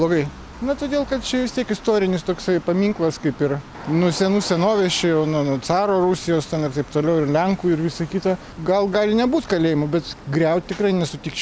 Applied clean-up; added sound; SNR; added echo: none; none; none; none.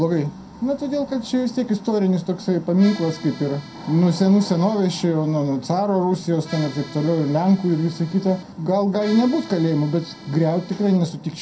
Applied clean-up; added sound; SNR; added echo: none; Accordion; 19 dB; reverberation time 0.2 s.